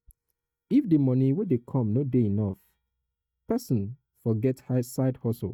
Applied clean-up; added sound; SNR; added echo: neural mask model DeepFilterNet 3.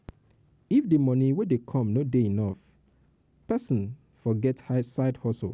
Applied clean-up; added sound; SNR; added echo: none; none; none; none.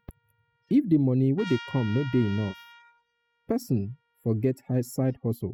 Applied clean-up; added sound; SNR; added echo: classical method spectral subtraction.